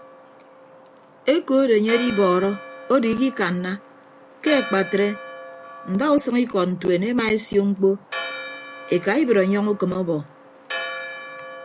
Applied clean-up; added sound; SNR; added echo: none; Church bell; 14 dB; none.